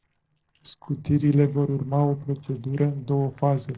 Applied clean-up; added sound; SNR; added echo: neural separator model SepFormer DNS4.